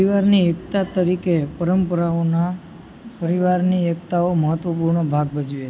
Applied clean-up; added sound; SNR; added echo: none; none; none; none.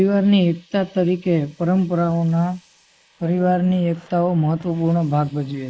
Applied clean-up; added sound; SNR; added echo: neural mask model Resemble Enhance denoiser.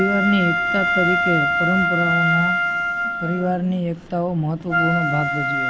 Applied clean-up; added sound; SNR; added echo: none; Wind instrument, woodwind instrument; -1 dB; none.